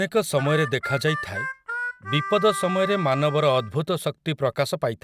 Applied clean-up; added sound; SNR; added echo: none; Harmonica; 8 dB; none.